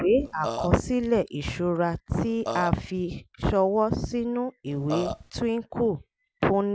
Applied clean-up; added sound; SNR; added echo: none; Burping, eructation; 8 dB; none.